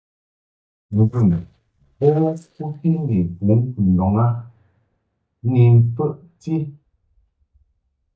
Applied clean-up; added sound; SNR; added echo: neural mask model DeepFilterNet 3.